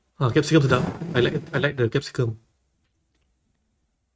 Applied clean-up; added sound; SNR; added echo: neural mask model RNNoise.